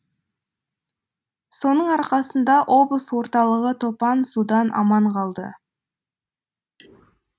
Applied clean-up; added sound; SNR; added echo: none; none; none; none.